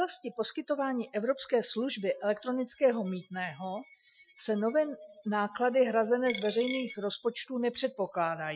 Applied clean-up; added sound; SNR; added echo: classical method Wiener filter.